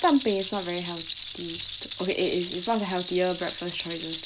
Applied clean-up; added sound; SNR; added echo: none; Rattle; 9 dB; none.